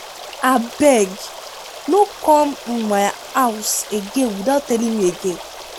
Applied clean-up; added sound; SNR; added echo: none; Stream; 15 dB; none.